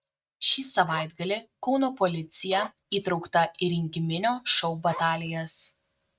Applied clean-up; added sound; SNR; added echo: neural mask model RNNoise.